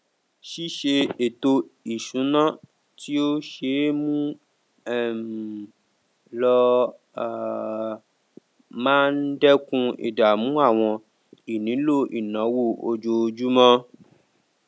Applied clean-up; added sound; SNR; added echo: none; none; none; none.